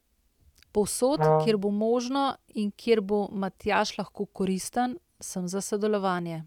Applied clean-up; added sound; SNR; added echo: none; Brass instrument; -3 dB; none.